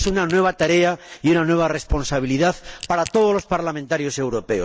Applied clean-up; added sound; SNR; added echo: neural mask model DeepFilterNet 3.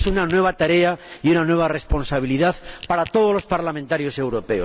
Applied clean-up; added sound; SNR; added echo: none; Crack / Crushing; 19 dB; none.